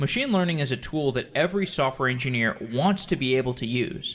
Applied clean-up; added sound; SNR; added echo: none; none; none; reverberation time 0.8 s.